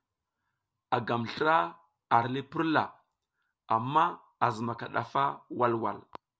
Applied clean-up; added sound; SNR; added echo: none; none; none; none.